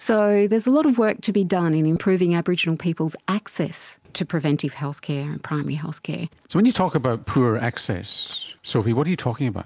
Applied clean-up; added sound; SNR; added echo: none; none; none; none.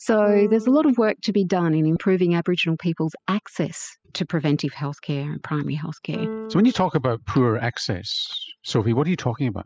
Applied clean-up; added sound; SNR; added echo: classical method spectral subtraction.